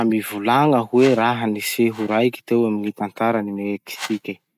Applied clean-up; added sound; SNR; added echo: neural mask model RNNoise.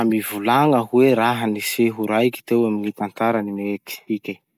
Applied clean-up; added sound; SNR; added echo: none; none; none; none.